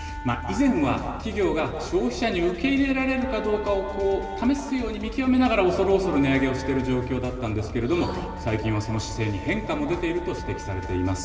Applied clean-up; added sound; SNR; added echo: none; Wind instrument, woodwind instrument; 17 dB; reverberation time 2.5 s.